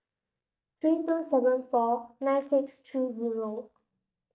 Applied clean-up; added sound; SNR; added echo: neural mask model DeepFilterNet 3.